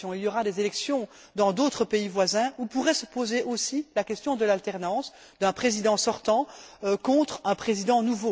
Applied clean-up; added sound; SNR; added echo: none; none; none; none.